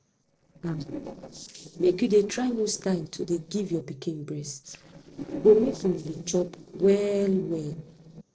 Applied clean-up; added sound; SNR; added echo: neural separator model SepFormer DNS4.